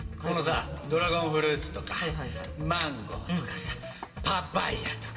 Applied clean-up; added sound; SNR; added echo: none; Wood; 19 dB; reverberation time 1.8 s.